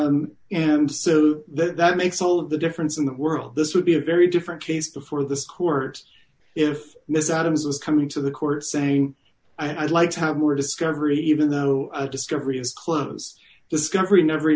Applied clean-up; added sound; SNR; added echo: none; none; none; none.